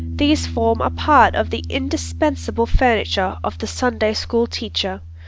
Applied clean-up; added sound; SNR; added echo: none; Piano; 10 dB; none.